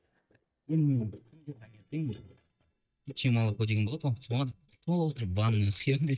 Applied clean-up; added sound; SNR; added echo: neural mask model DeepFilterNet 3.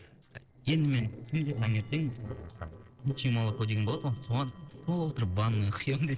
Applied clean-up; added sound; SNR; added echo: neural separator model SepFormer DNS4.